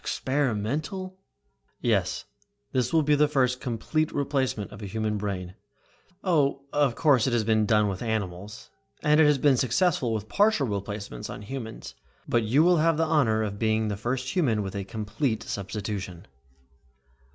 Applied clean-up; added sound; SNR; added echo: none; none; none; none.